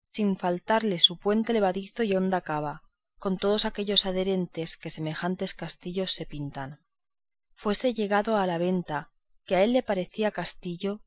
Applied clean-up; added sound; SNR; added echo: neural mask model DeepFilterNet 3.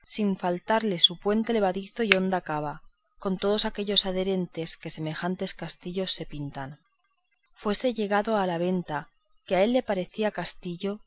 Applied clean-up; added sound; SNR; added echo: none; Finger snapping; -1 dB; none.